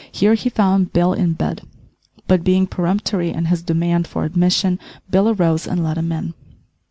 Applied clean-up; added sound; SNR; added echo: none; none; none; none.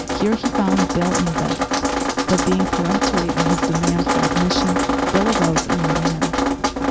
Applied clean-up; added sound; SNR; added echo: none; Drip; -2 dB; none.